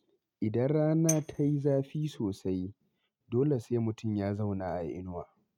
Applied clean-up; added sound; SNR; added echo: neural mask model RNNoise.